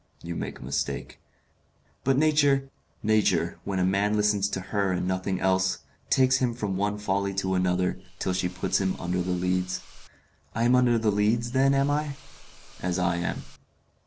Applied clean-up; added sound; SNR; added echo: none; Hiss / Insect; 18 dB; none.